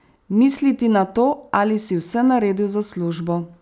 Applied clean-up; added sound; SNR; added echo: none; none; none; none.